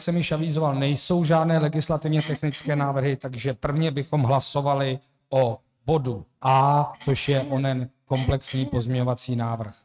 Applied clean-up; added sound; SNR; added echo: neural mask model RNNoise.